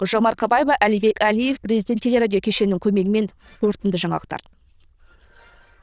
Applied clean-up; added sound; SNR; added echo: neural diffusion model UNIVERSE++.